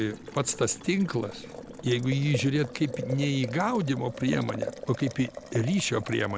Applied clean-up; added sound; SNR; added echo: none; Boiling; 12 dB; none.